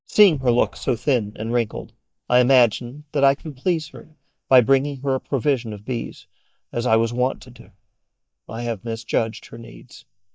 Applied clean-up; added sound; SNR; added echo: neural mask model DeepFilterNet 3.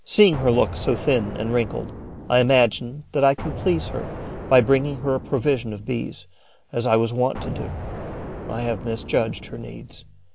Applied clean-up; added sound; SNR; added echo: none; Explosion; 11 dB; none.